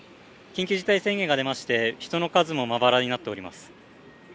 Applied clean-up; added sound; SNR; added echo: none; none; none; none.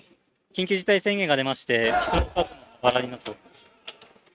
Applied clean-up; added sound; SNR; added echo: neural mask model RNNoise.